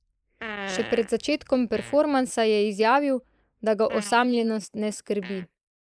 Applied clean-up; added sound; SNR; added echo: neural mask model Resemble Enhance denoiser.